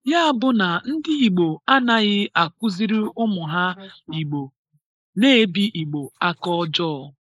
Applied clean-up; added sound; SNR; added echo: neural mask model Resemble Enhance denoiser.